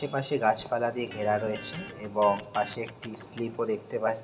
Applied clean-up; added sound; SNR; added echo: none; Electric guitar; 16 dB; reverberation time 1.7 s.